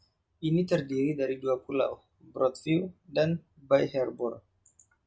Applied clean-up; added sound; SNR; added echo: none; none; none; none.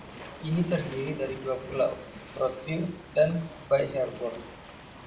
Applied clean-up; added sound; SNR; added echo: none; Waves, surf; 14 dB; reverberation time 0.7 s.